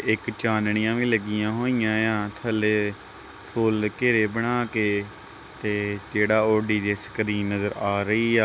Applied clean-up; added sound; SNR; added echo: none; none; none; none.